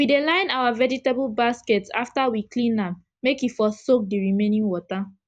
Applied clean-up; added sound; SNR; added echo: none; none; none; none.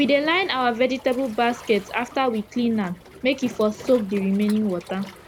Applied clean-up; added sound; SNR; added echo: none; Waves, surf; 19 dB; none.